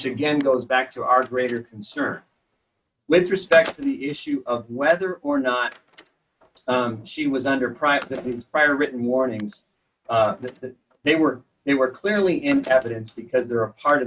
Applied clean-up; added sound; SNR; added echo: neural mask model RNNoise.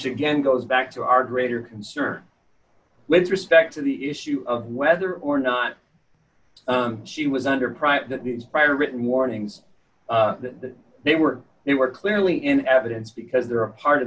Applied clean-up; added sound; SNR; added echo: none; none; none; none.